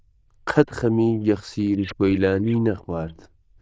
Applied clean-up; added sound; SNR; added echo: neural diffusion model UNIVERSE++.